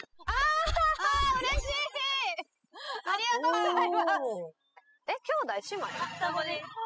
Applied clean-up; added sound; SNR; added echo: classical method spectral subtraction.